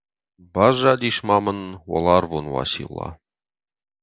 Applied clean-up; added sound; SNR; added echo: none; none; none; none.